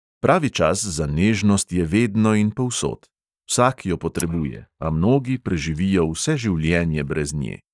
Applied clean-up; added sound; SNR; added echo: neural mask model DeepFilterNet 3.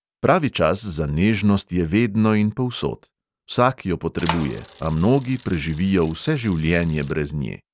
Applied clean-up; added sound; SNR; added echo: none; Bicycle; 11 dB; none.